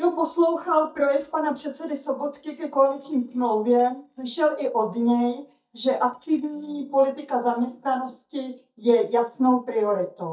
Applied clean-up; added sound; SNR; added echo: neural mask model DeepFilterNet 3.